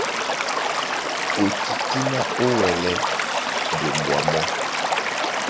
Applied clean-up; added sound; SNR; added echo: none; Stream / Liquid; -4 dB; none.